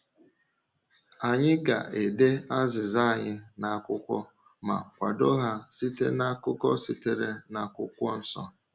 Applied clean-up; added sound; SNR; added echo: none; none; none; none.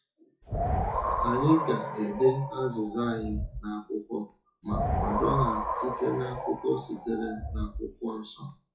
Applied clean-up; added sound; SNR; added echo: classical method WPE with log-MMSE.